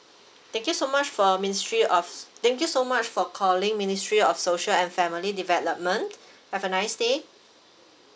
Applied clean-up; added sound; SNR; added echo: none; none; none; none.